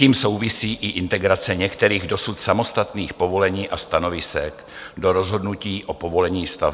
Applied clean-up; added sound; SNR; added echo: none; none; none; none.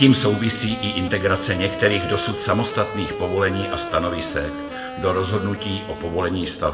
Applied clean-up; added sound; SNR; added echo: none; Wind instrument, woodwind instrument; 9 dB; reverberation time 1.0 s.